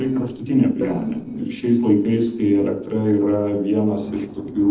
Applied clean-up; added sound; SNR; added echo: neural separator model SepFormer DNS4.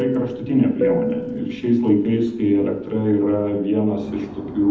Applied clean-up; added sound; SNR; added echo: none; Fixed-wing aircraft, airplane; 10 dB; reverberation time 0.8 s.